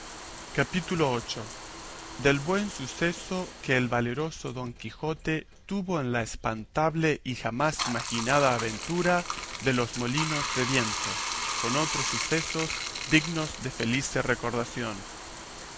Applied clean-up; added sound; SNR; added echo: none; Bathtub (filling or washing); 7 dB; none.